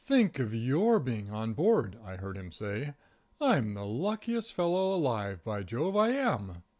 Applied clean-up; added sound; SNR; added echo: none; none; none; none.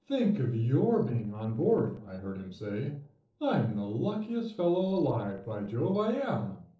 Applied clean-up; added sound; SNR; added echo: neural separator model SepFormer DNS4.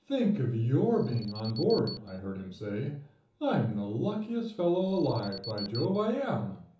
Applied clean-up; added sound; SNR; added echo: none; Alarm; 15 dB; reverberation time 1.2 s.